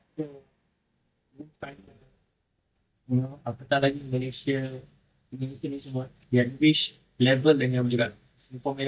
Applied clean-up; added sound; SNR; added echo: neural mask model DeepFilterNet 3.